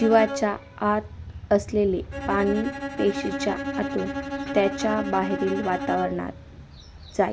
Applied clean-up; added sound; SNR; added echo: none; Bowed string instrument; 7 dB; none.